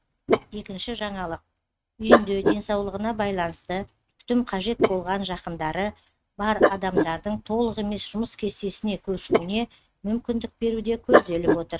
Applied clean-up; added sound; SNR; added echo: neural mask model RNNoise.